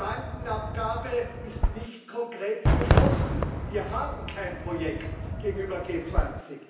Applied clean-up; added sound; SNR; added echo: none; Fireworks; -5 dB; reverberation time 0.9 s.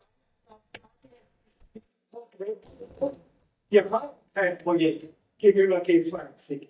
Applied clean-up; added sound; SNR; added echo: neural mask model DeepFilterNet 3.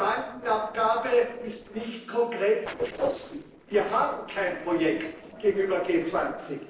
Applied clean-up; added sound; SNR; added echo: neural separator model SepFormer DNS4.